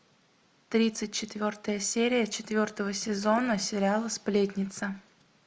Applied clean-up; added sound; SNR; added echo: none; Skateboard; 18 dB; none.